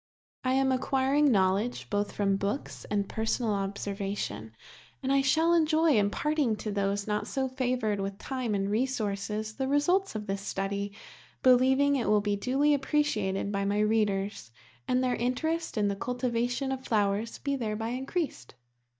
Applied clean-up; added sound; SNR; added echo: neural mask model DeepFilterNet 3.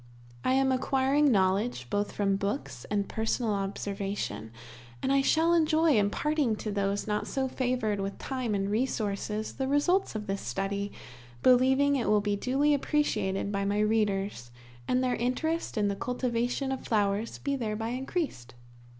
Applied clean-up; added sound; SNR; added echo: none; none; none; none.